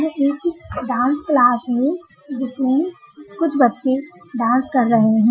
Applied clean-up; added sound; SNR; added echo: classical method Wiener filter.